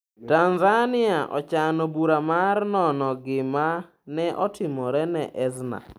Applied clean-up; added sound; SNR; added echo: none; none; none; none.